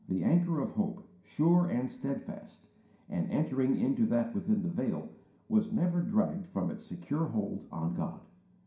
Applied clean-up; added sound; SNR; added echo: none; none; none; reverberation time 0.5 s.